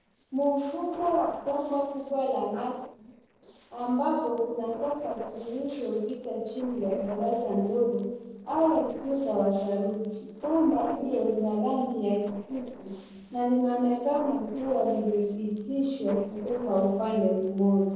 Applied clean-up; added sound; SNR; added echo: neural separator model SepFormer DNS4.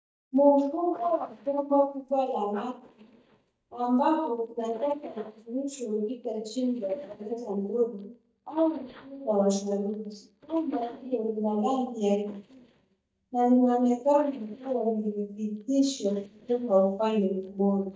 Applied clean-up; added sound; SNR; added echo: neural mask model DeepFilterNet 3.